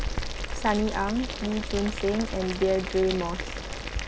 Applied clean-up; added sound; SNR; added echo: none; Boiling; 4 dB; none.